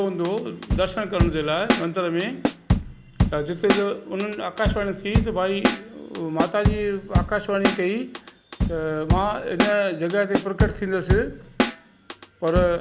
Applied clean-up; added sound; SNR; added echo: none; Drum / Drum kit; 0 dB; none.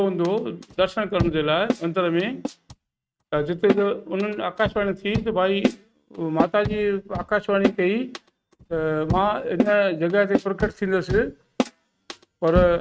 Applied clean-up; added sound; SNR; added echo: neural mask model RNNoise.